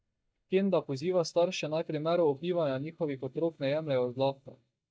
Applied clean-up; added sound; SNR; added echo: neural mask model DeepFilterNet 3.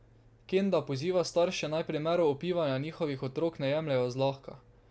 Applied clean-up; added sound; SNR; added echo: none; none; none; none.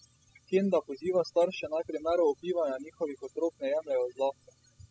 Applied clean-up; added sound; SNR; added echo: classical method spectral subtraction.